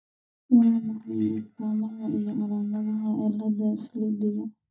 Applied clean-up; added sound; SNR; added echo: neural mask model DeepFilterNet 3.